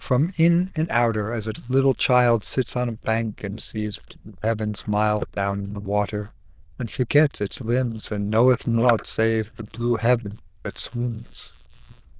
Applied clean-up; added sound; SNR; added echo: neural diffusion model UNIVERSE++.